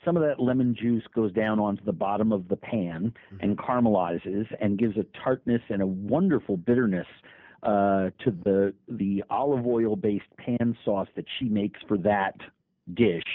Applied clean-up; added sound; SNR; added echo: none; none; none; none.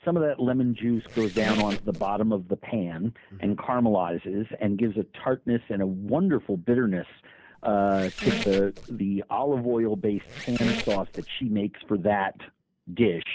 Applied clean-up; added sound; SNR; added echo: none; Squeak; 8 dB; none.